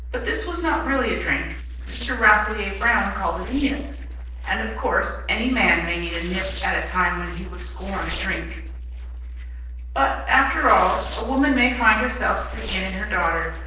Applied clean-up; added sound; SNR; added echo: neural separator model SepFormer DNS4.